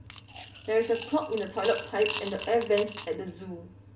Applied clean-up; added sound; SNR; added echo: none; Coin (dropping) / Glass; 8 dB; reverberation time 0.2 s.